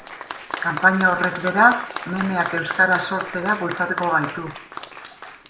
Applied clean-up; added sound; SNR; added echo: none; Applause; 11 dB; none.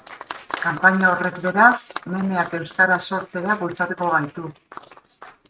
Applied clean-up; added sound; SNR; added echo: neural mask model RNNoise.